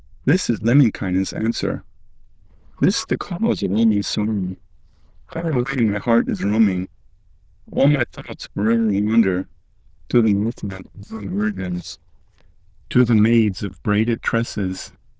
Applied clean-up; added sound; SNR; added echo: neural diffusion model UNIVERSE++.